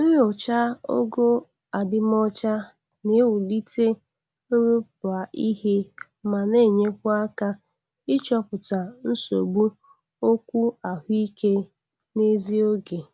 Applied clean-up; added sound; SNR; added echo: none; none; none; none.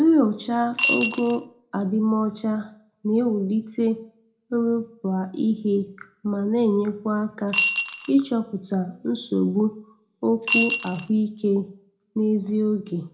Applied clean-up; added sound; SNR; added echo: none; Coin (dropping) / Glass; 2 dB; reverberation time 0.3 s.